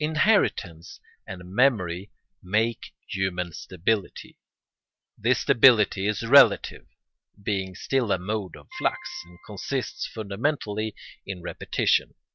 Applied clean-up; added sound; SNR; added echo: none; Piano; 20 dB; none.